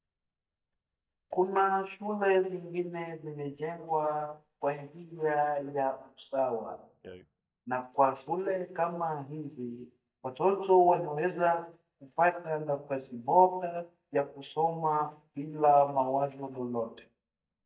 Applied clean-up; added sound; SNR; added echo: neural mask model DeepFilterNet 3.